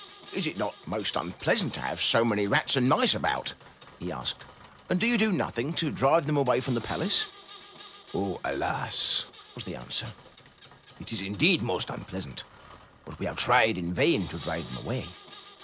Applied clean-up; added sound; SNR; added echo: none; Engine; 20 dB; none.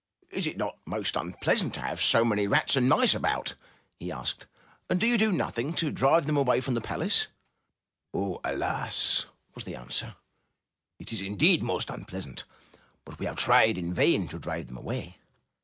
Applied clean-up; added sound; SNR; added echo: none; none; none; none.